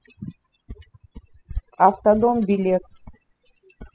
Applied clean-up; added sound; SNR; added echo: classical method spectral subtraction.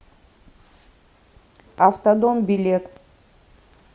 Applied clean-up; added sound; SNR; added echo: none; none; none; none.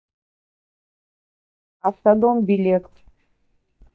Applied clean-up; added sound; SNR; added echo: neural mask model DeepFilterNet 3.